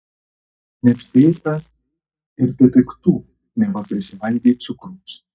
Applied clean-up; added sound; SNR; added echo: neural mask model DeepFilterNet 3.